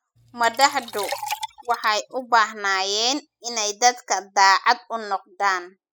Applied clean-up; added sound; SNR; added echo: classical method spectral subtraction.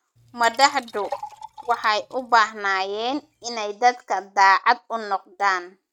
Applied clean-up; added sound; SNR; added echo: neural mask model RNNoise.